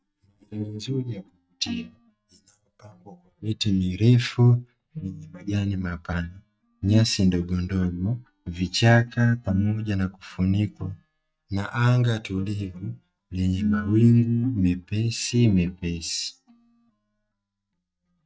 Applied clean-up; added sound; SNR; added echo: neural mask model DeepFilterNet 3.